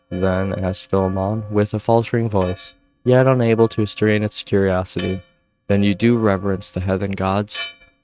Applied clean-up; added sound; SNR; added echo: neural mask model RNNoise.